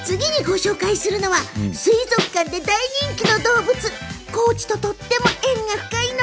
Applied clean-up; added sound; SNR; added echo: none; Snare drum; 3 dB; none.